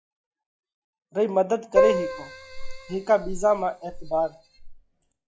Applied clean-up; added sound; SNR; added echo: classical method log-MMSE.